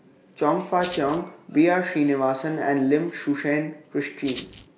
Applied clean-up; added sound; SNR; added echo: none; Rattle (instrument); 11 dB; none.